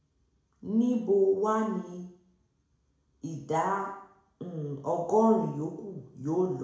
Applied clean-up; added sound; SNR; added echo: none; none; none; reverberation time 0.6 s.